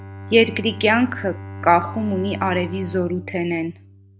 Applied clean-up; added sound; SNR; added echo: none; Bowed string instrument; 13 dB; none.